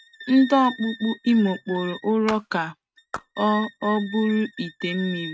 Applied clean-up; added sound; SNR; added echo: neural mask model RNNoise.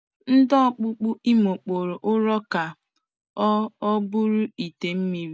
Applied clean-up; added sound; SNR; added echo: none; none; none; none.